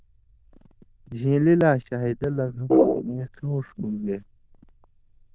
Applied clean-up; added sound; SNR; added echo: neural diffusion model UNIVERSE++.